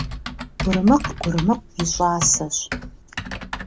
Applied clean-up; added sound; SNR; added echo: none; Typing; 8 dB; none.